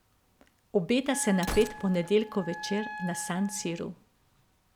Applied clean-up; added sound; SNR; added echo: none; Gunshot, gunfire + Wind instrument, woodwind instrument; 10 dB; none.